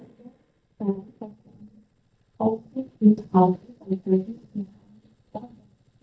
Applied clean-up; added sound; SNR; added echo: neural mask model DeepFilterNet 3.